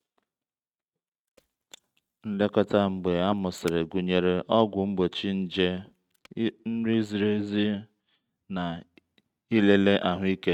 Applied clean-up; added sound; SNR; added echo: neural mask model RNNoise.